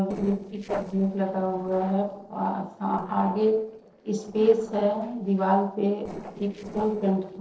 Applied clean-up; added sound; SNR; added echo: neural separator model SepFormer DNS4.